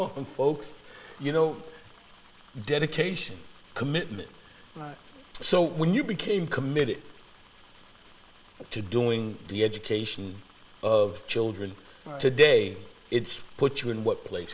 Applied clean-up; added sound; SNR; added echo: none; none; none; none.